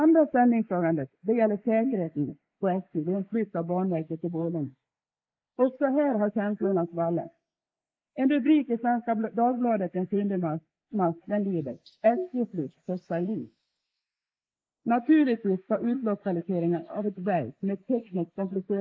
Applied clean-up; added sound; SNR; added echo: neural mask model Resemble Enhance denoiser.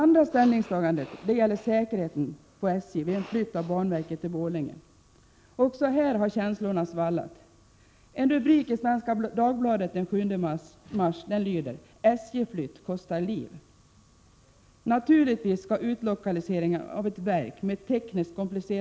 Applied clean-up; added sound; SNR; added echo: none; none; none; none.